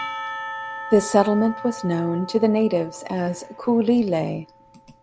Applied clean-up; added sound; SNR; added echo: none; Church bell / Percussion; 13 dB; none.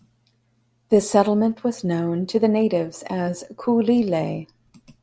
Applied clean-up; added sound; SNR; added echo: none; none; none; none.